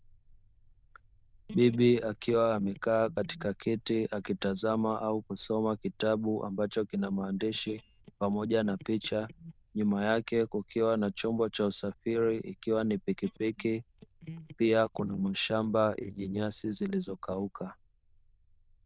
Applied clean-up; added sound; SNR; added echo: neural diffusion model UNIVERSE++.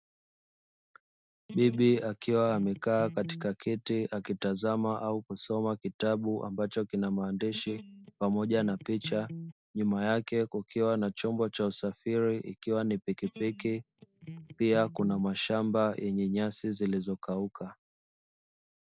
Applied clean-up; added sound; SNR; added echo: none; Electric guitar; 14 dB; none.